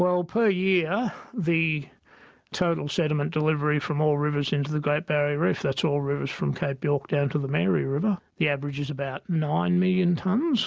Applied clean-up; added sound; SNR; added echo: none; none; none; none.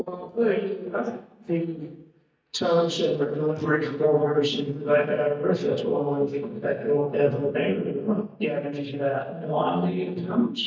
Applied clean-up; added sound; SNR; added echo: neural mask model DeepFilterNet 3.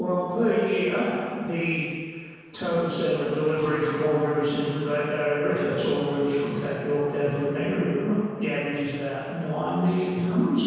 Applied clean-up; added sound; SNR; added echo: neural separator model SepFormer DNS4.